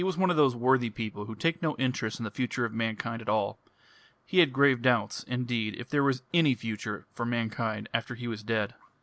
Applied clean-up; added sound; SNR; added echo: none; none; none; none.